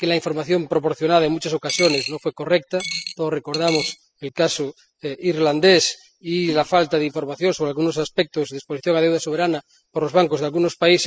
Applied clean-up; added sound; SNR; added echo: classical method spectral subtraction.